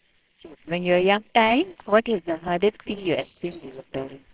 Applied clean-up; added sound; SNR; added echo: neural separator model SepFormer WHAMR!.